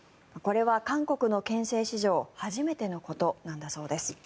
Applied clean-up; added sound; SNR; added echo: none; none; none; none.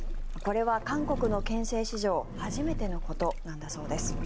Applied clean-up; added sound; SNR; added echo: none; Engine; 2 dB; none.